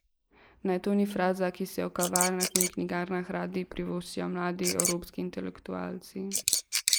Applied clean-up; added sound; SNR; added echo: neural mask model Resemble Enhance denoiser.